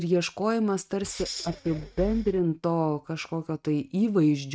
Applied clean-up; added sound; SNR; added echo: neural mask model RNNoise.